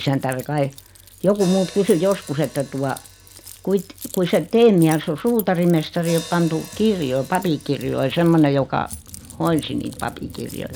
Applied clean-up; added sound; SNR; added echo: none; Keys jangling + Hi-hat; 19 dB; none.